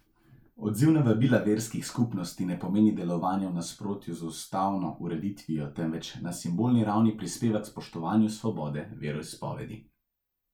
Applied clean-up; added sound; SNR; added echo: none; none; none; none.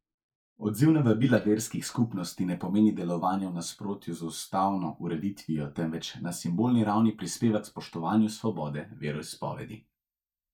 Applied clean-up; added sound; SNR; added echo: neural mask model DeepFilterNet 3.